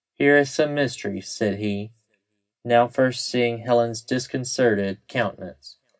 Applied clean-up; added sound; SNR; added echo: none; none; none; reverberation time 0.4 s.